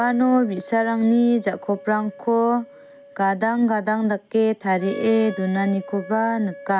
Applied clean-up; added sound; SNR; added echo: none; Wind instrument, woodwind instrument; 19 dB; none.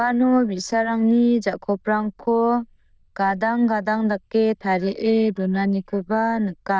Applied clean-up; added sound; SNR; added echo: neural diffusion model UNIVERSE++.